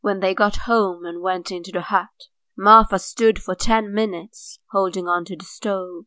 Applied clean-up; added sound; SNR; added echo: none; none; none; none.